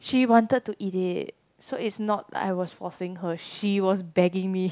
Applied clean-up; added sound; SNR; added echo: none; none; none; none.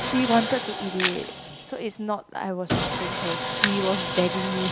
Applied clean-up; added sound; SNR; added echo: none; Camera + Sawing; 2 dB; none.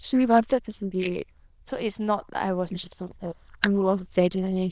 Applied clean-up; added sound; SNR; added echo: neural diffusion model UNIVERSE++.